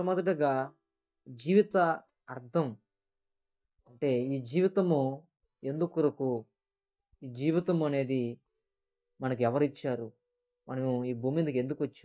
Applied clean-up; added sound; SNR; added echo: neural mask model DeepFilterNet 3.